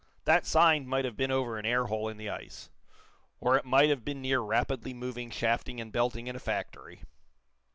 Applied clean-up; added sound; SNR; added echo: none; none; none; none.